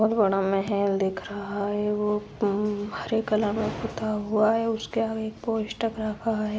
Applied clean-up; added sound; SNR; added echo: none; none; none; none.